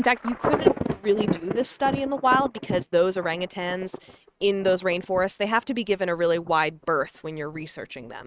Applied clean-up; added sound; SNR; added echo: neural mask model RNNoise.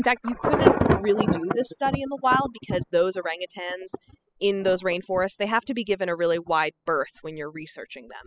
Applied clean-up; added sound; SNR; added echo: classical method spectral subtraction.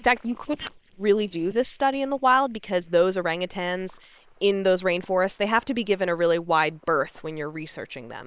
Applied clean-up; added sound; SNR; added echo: neural separator model SepFormer WHAM!.